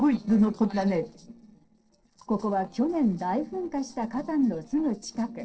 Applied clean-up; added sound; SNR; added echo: neural separator model SepFormer DNS4.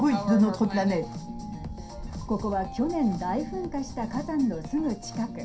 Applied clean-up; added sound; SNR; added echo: none; Wind; 16 dB; reverberation time 0.3 s.